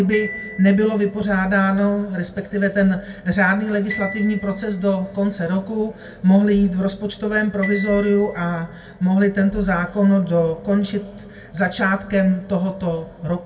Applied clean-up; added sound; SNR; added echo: none; Glockenspiel; 18 dB; reverberation time 0.2 s.